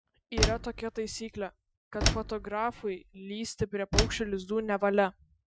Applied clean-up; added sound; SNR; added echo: classical method Wiener filter.